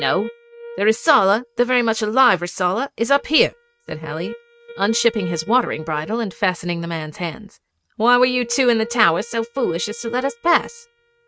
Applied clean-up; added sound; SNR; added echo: neural mask model RNNoise.